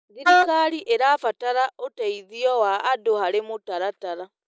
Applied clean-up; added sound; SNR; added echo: neural mask model Resemble Enhance denoiser.